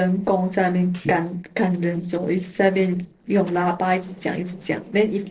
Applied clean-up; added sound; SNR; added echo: neural separator model SepFormer DNS4.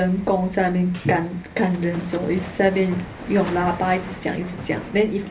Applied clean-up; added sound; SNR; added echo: none; Hammer; 14 dB; reverberation time 0.3 s.